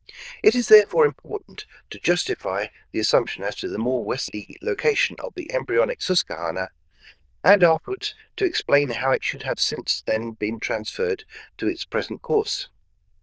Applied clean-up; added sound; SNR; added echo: neural diffusion model UNIVERSE++.